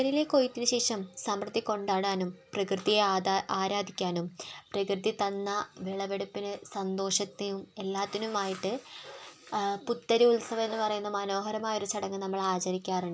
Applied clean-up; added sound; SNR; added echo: none; none; none; none.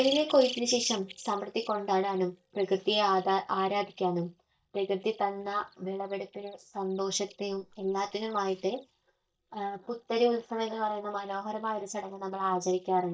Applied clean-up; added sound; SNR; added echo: neural mask model DeepFilterNet 3.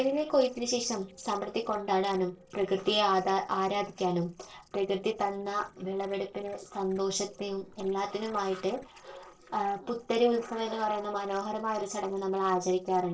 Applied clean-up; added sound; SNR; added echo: neural separator model SepFormer DNS4.